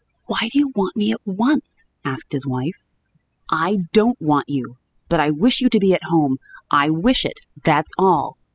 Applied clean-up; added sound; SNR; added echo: classical method spectral subtraction.